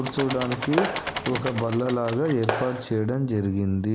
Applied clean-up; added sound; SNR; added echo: none; Engine / Mechanisms + Clapping; 7 dB; none.